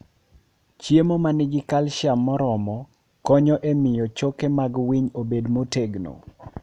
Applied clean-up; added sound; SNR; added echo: none; none; none; none.